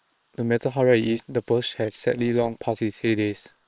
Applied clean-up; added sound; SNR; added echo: neural separator model SepFormer WHAM!.